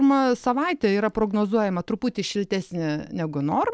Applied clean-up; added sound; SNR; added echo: none; none; none; none.